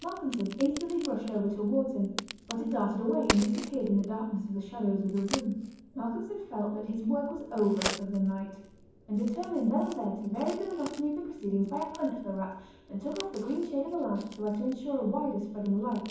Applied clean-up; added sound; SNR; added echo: none; Crack; 12 dB; reverberation time 1.2 s.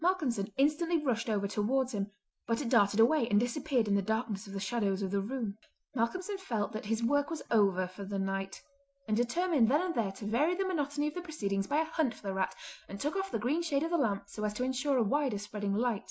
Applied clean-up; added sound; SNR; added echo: none; none; none; none.